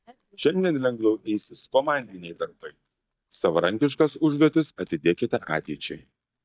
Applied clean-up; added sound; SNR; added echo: neural mask model DeepFilterNet 3.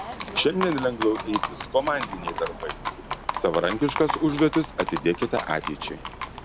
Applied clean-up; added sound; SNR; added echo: none; Livestock, farm animals, working animals; 6 dB; none.